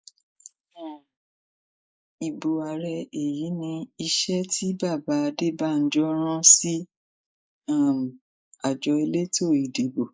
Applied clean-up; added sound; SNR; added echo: neural mask model Resemble Enhance denoiser.